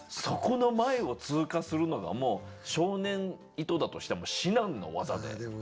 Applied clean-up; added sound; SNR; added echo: none; none; none; none.